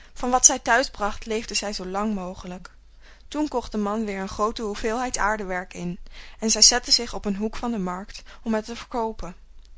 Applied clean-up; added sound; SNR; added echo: none; none; none; none.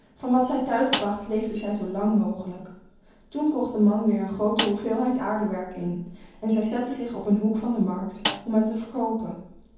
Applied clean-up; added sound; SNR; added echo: none; Snare drum; 6 dB; reverberation time 0.9 s.